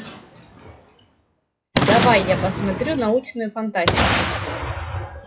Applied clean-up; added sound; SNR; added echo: classical method WPE with log-MMSE.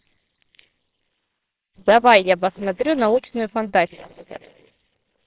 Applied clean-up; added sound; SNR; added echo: neural separator model SepFormer WHAMR!.